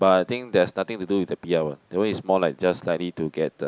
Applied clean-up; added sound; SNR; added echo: none; none; none; none.